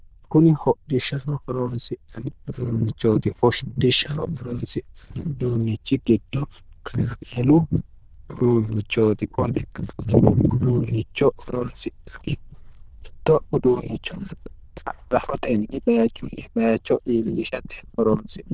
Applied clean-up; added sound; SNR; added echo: neural diffusion model UNIVERSE++.